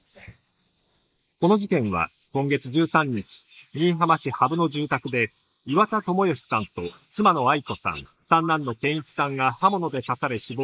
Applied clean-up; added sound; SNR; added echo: neural mask model Resemble Enhance denoiser.